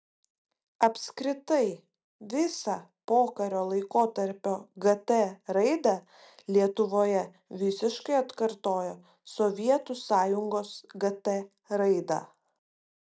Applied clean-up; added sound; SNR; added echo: none; none; none; none.